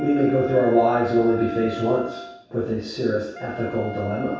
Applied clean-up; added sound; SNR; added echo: none; Wind instrument, woodwind instrument; 14 dB; reverberation time 0.7 s.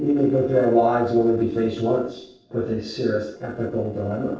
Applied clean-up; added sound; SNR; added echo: neural separator model SepFormer DNS4.